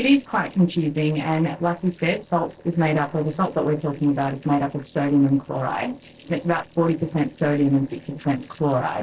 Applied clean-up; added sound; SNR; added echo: neural separator model SepFormer DNS4.